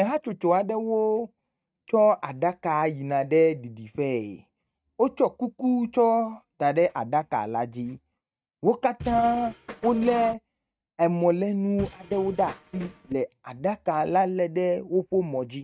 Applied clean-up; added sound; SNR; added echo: neural mask model RNNoise.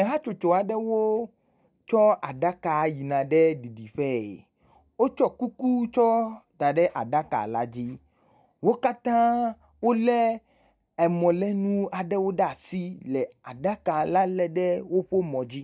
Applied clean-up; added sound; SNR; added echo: none; none; none; none.